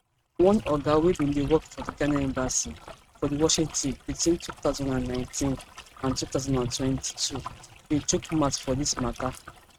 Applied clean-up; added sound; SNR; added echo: neural mask model RNNoise.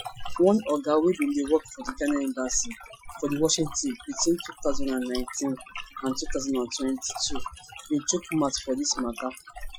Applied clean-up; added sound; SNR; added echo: classical method Wiener filter.